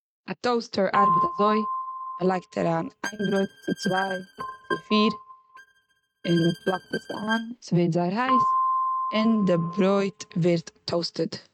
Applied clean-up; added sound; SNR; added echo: neural mask model RNNoise.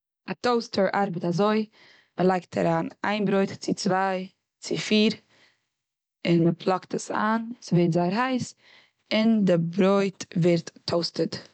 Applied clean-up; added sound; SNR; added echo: none; none; none; none.